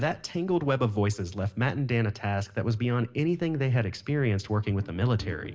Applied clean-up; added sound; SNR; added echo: none; none; none; reverberation time 0.5 s.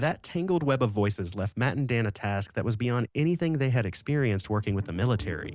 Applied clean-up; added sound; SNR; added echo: none; none; none; none.